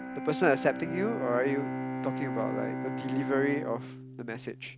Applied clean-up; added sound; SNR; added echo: none; Bowed string instrument; 4 dB; none.